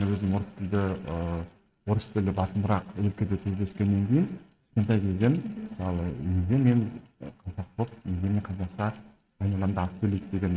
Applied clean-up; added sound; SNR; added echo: neural mask model RNNoise.